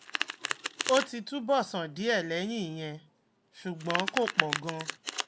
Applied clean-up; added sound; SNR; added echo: none; Domestic sounds, home sounds; 4 dB; none.